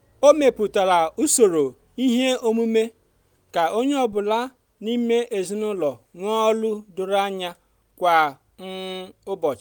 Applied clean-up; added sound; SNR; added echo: none; none; none; none.